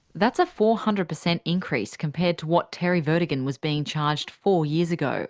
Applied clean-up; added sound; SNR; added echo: none; none; none; none.